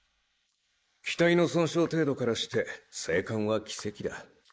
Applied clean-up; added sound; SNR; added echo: neural mask model Resemble Enhance denoiser.